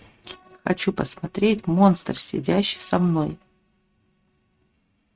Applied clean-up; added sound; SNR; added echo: neural mask model RNNoise.